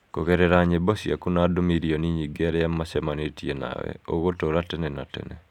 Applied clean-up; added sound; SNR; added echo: none; none; none; none.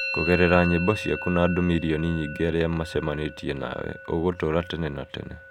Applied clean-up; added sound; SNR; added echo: none; Musical instrument; 10 dB; none.